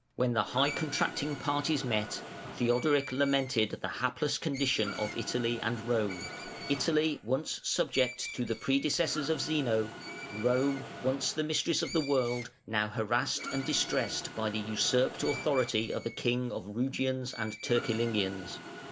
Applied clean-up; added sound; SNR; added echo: none; Screech + Mechanisms; 12 dB; none.